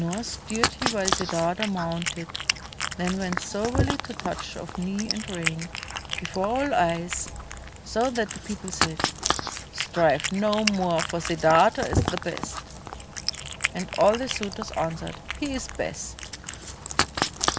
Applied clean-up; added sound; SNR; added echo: none; Cat; 3 dB; none.